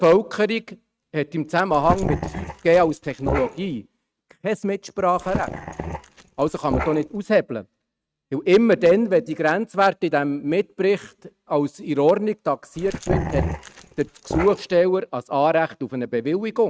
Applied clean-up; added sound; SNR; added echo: neural mask model RNNoise.